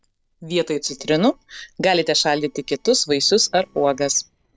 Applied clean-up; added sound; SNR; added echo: neural separator model SepFormer DNS4.